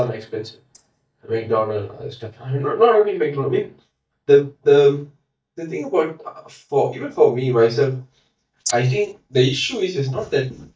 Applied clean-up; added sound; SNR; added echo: neural mask model DeepFilterNet 3.